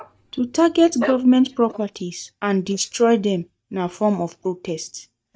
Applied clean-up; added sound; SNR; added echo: neural mask model DeepFilterNet 3.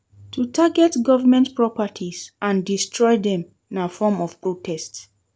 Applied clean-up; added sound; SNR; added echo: none; none; none; none.